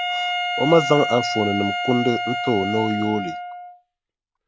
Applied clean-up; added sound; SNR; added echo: none; Wind instrument, woodwind instrument; 3 dB; none.